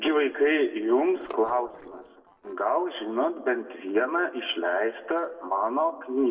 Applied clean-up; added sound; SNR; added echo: neural separator model SepFormer DNS4.